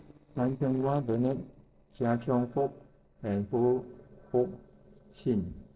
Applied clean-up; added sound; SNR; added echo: neural separator model SepFormer DNS4.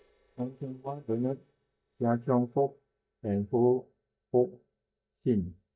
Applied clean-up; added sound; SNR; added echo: neural mask model DeepFilterNet 3.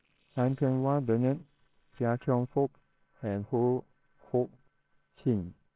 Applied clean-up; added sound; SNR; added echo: neural separator model SepFormer WHAMR!.